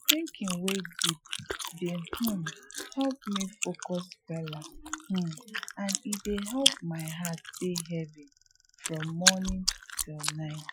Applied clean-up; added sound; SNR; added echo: classical method Wiener filter.